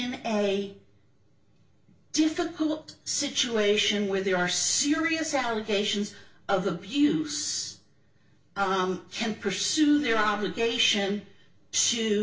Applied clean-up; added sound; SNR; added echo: none; none; none; reverberation time 0.2 s.